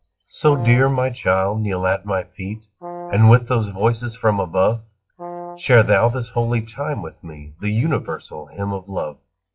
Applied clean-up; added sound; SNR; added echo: classical method log-MMSE.